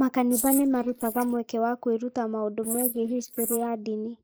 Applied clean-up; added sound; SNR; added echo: neural mask model Resemble Enhance denoiser.